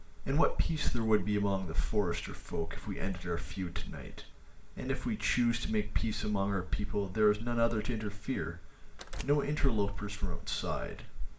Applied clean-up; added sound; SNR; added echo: none; Door; 15 dB; reverberation time 0.4 s.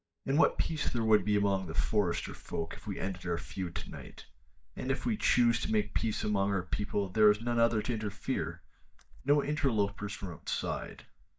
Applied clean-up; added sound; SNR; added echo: neural mask model DeepFilterNet 3.